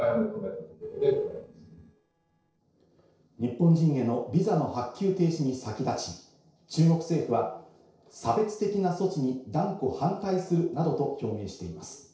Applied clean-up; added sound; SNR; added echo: neural separator model SepFormer DNS4.